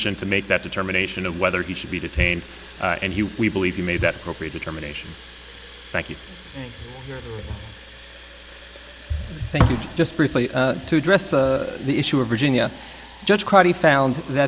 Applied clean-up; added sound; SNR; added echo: none; Fill (with liquid) / Water tap, faucet; 19 dB; none.